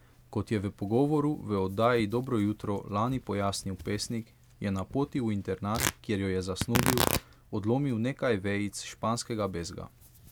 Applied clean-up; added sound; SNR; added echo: none; Tearing; 8 dB; none.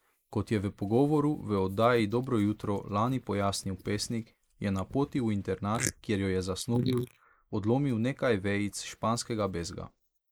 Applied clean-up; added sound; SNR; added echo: neural mask model Resemble Enhance denoiser.